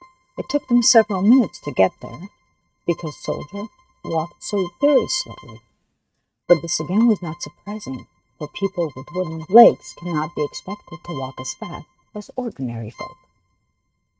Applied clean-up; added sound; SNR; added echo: neural mask model RNNoise.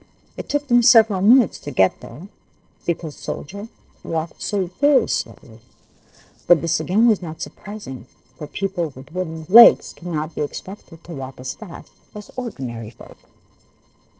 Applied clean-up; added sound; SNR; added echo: neural separator model SepFormer DNS4.